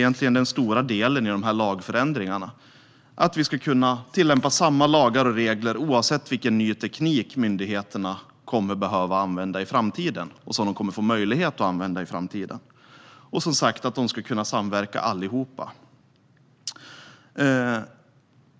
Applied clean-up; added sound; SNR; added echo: none; none; none; none.